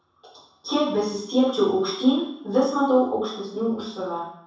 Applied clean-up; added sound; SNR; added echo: none; none; none; reverberation time 0.7 s.